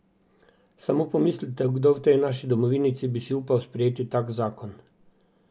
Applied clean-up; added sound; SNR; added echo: none; none; none; none.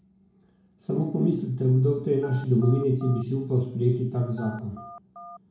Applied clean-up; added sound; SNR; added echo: none; Telephone; 18 dB; reverberation time 0.5 s.